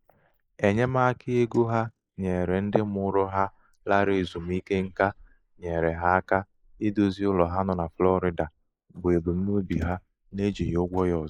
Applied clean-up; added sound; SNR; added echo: neural mask model Resemble Enhance denoiser.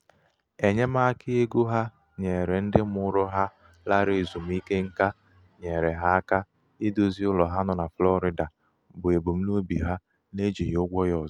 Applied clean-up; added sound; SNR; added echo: none; none; none; none.